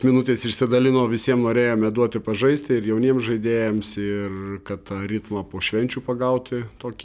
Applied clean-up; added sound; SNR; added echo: none; none; none; none.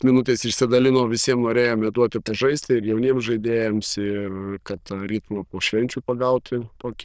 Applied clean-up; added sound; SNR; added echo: neural diffusion model UNIVERSE++.